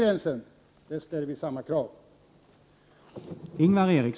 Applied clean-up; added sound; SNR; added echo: none; none; none; none.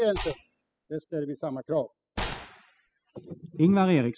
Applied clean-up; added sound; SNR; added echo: classical method spectral subtraction.